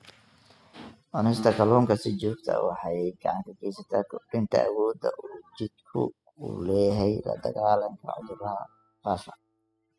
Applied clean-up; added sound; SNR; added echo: classical method spectral subtraction.